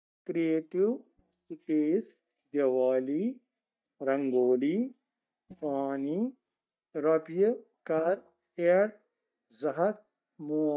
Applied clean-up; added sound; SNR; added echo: neural mask model DeepFilterNet 3.